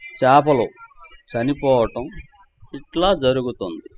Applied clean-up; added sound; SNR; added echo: classical method spectral subtraction.